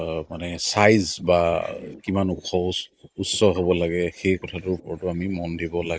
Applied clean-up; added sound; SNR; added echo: neural mask model Resemble Enhance denoiser.